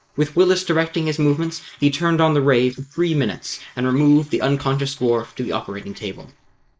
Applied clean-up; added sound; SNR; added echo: neural mask model Resemble Enhance denoiser.